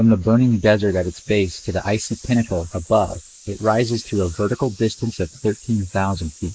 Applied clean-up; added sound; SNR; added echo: neural mask model Resemble Enhance denoiser.